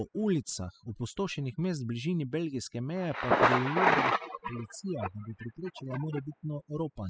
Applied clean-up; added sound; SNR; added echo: classical method spectral subtraction.